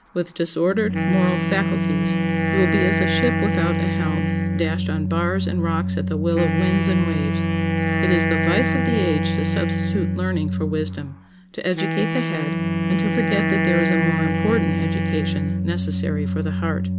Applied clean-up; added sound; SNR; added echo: none; Organ + Wind instrument, woodwind instrument; -3 dB; none.